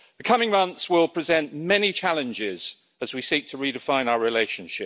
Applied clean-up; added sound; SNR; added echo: none; none; none; none.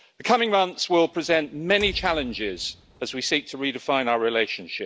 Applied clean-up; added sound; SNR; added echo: none; Door; 20 dB; none.